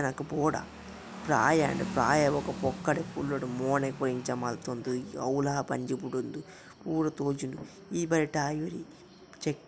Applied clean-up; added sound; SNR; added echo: none; none; none; none.